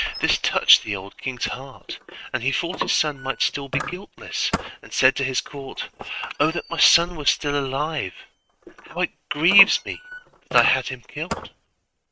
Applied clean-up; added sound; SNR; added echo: neural mask model RNNoise.